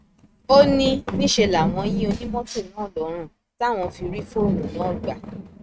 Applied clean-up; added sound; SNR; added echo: neural mask model RNNoise.